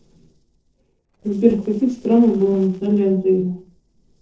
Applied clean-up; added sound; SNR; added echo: neural separator model SepFormer DNS4.